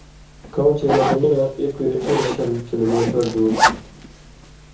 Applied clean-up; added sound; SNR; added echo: none; Zipper (clothing); 3 dB; reverberation time 0.7 s.